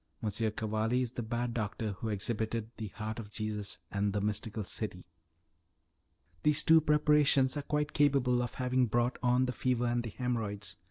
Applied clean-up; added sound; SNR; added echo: none; none; none; none.